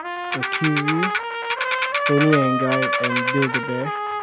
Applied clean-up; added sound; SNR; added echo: none; Ratchet, pawl + Trumpet; 0 dB; none.